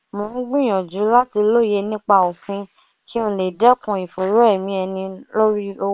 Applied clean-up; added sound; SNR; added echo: neural separator model SepFormer WHAM!.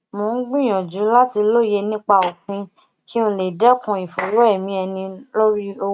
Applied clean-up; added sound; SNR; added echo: neural mask model RNNoise.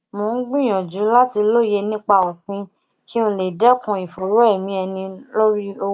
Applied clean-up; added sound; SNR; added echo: neural mask model DeepFilterNet 3.